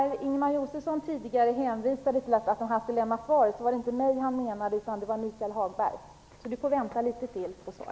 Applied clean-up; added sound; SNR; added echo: none; none; none; none.